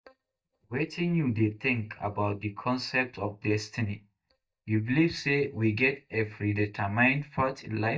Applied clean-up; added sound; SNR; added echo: neural mask model DeepFilterNet 3.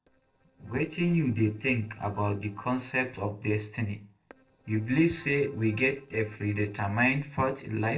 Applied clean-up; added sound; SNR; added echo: neural separator model SepFormer DNS4.